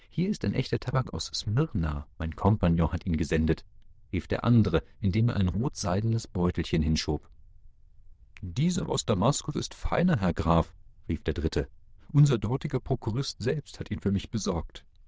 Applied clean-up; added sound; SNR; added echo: neural diffusion model UNIVERSE++.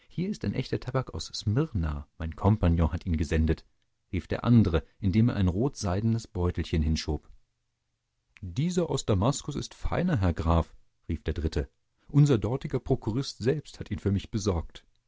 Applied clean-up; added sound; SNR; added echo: none; none; none; none.